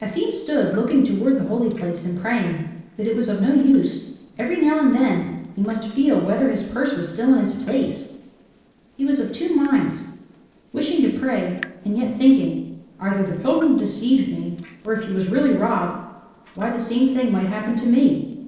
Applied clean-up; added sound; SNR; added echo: neural separator model SepFormer DNS4.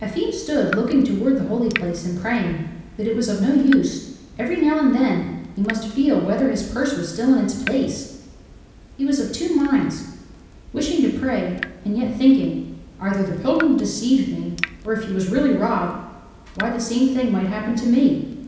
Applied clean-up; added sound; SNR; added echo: none; Drip / Water tap, faucet; 16 dB; reverberation time 0.9 s.